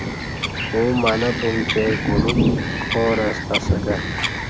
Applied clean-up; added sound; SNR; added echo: none; Bird vocalization, bird call, bird song + Thunder; -1 dB; none.